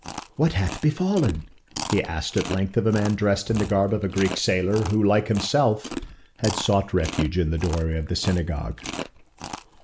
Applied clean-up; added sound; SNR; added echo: none; Chewing, mastication; 13 dB; none.